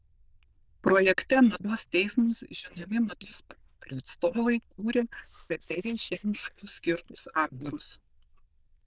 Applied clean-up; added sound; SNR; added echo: neural diffusion model UNIVERSE++.